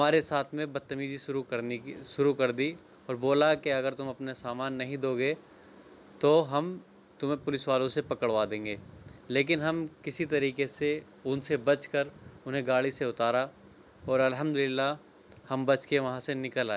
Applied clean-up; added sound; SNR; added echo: none; none; none; none.